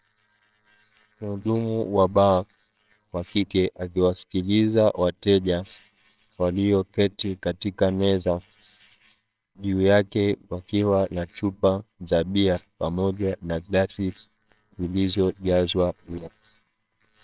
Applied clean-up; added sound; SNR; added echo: neural separator model SepFormer WHAMR!.